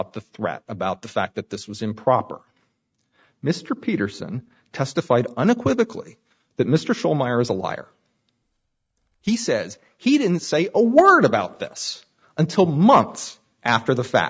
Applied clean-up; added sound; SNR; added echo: neural mask model RNNoise.